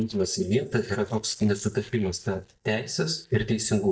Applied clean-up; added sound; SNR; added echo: neural mask model DeepFilterNet 3.